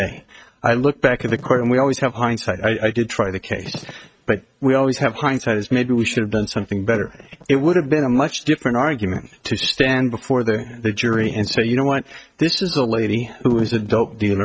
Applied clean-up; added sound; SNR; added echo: neural mask model RNNoise.